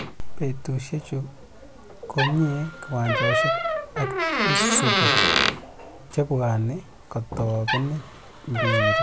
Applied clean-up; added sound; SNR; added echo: none; Door; -1 dB; none.